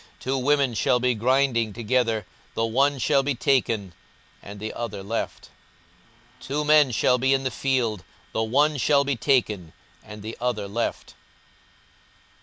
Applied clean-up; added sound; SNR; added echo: none; none; none; none.